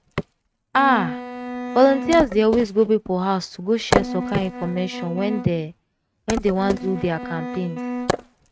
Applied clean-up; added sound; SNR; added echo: neural mask model RNNoise.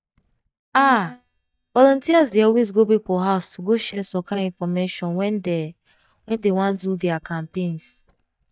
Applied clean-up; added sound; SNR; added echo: neural mask model DeepFilterNet 3.